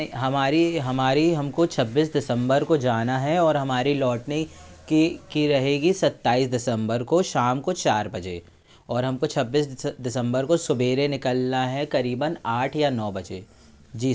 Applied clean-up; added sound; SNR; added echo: none; none; none; none.